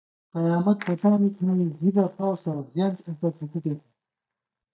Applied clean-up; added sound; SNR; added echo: neural mask model DeepFilterNet 3.